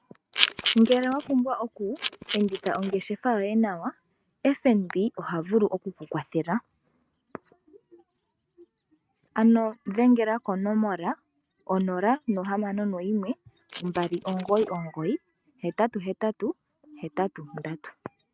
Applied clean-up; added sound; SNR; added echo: neural mask model RNNoise.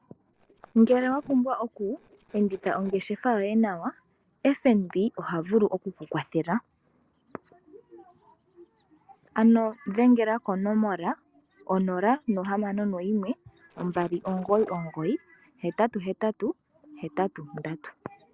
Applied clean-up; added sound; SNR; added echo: neural separator model SepFormer DNS4.